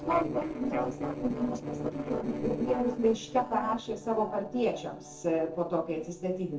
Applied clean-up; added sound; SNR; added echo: neural separator model SepFormer DNS4.